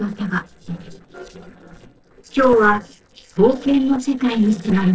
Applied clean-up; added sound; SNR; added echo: neural separator model SepFormer DNS4.